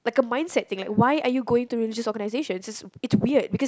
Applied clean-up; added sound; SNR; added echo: none; none; none; none.